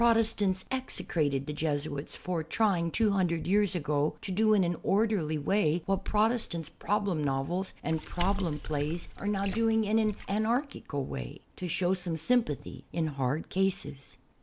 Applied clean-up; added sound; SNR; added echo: none; Water / Splash, splatter; 8 dB; none.